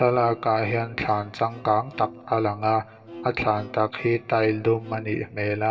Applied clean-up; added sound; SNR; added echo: none; Bowed string instrument; 20 dB; reverberation time 2.3 s.